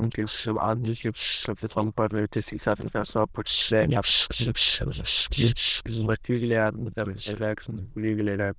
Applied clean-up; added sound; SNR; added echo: neural diffusion model UNIVERSE++.